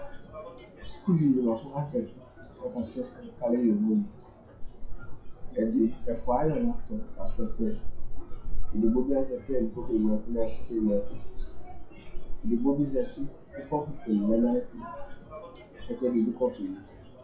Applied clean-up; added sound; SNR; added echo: classical method WPE with log-MMSE.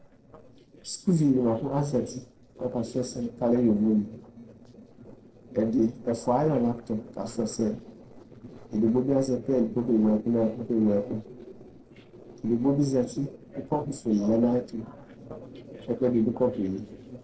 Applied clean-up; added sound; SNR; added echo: neural separator model SepFormer DNS4.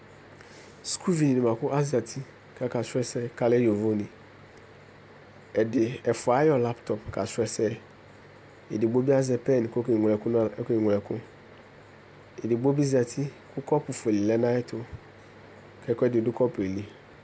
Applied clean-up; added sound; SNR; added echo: none; none; none; none.